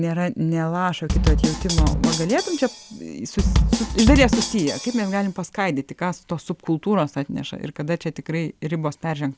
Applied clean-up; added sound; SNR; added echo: none; Bass drum / Snare drum; -2 dB; none.